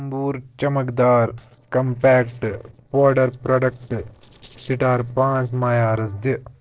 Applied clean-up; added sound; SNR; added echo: neural separator model SepFormer DNS4.